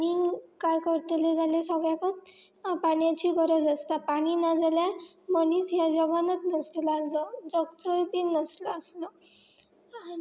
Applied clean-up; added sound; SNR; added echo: none; none; none; none.